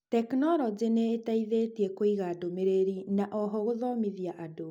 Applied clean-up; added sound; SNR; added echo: none; none; none; none.